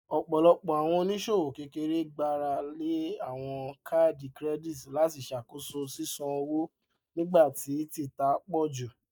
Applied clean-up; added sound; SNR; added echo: neural mask model DeepFilterNet 3.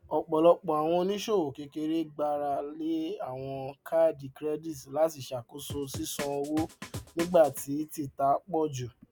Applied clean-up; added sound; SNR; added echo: none; Drum; 12 dB; none.